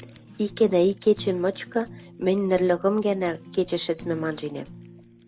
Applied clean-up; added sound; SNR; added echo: none; Fire; 19 dB; none.